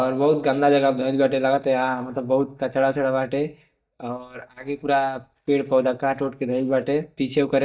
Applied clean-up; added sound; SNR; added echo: neural mask model DeepFilterNet 3.